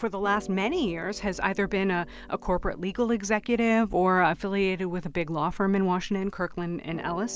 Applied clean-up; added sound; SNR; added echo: none; Harp; 19 dB; none.